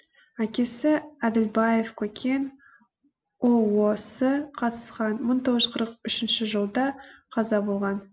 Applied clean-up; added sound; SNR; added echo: none; none; none; none.